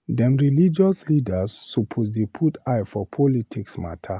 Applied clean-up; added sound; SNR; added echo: none; none; none; none.